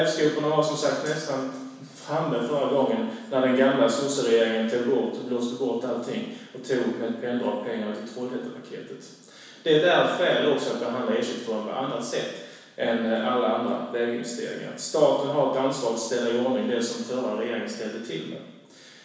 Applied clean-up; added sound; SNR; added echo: none; none; none; reverberation time 1.1 s.